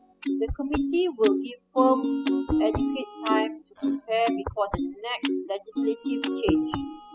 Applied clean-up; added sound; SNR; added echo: classical method spectral subtraction.